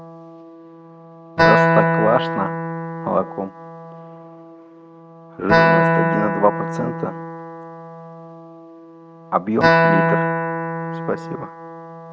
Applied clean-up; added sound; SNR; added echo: neural mask model RNNoise.